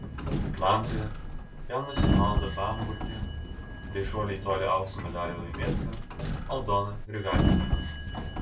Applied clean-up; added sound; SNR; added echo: none; Sliding door; -2 dB; reverberation time 0.2 s.